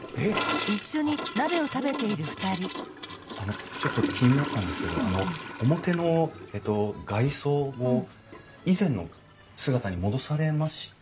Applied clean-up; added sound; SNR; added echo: none; Toilet flush / Gurgling; 8 dB; none.